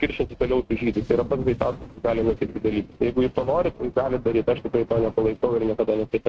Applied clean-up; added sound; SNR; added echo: neural mask model RNNoise.